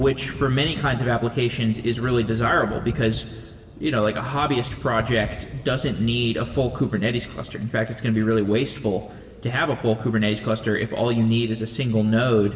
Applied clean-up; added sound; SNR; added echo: none; Thunder / Rain; 16 dB; reverberation time 3.0 s.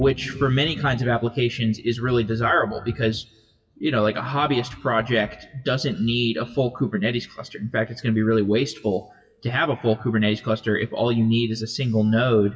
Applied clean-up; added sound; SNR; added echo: classical method WPE with log-MMSE.